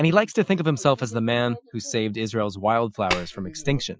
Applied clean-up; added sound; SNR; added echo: classical method Wiener filter.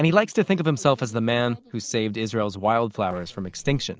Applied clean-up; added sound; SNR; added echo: neural separator model SepFormer DNS4.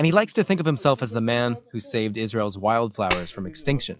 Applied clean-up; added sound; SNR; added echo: classical method log-MMSE.